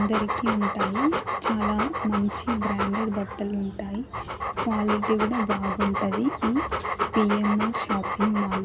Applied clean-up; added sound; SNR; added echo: none; Dog; 3 dB; none.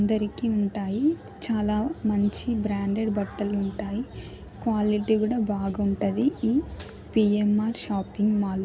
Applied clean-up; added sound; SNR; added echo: none; none; none; none.